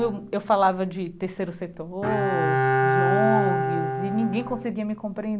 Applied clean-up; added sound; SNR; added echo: none; Bowed string instrument; 0 dB; none.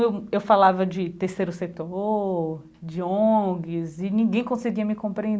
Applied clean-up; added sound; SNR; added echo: none; none; none; none.